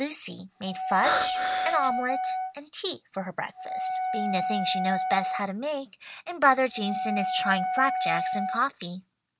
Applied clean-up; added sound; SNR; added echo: none; Breathing + Wind instrument, woodwind instrument; 1 dB; none.